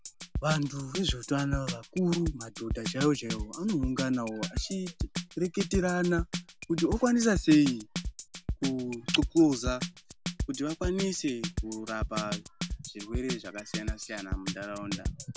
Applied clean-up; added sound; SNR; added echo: none; Drum kit; 6 dB; none.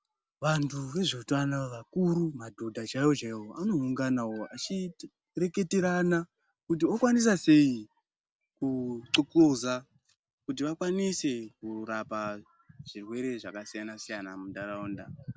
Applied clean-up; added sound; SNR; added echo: none; none; none; none.